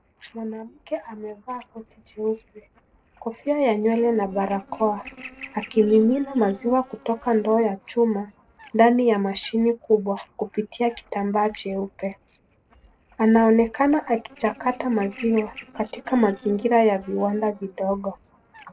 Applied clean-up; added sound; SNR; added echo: neural separator model SepFormer DNS4.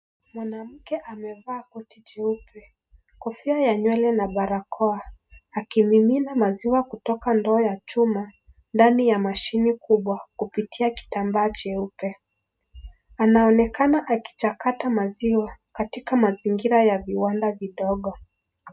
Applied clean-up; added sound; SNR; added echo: none; none; none; none.